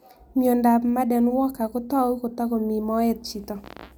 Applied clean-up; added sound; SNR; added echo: none; none; none; none.